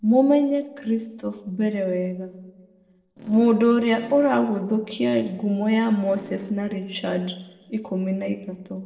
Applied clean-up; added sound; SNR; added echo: neural separator model SepFormer DNS4.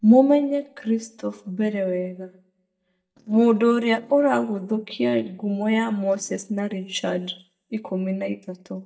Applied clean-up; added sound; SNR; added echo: neural mask model DeepFilterNet 3.